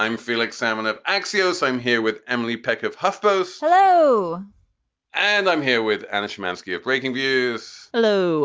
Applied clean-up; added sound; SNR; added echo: none; none; none; none.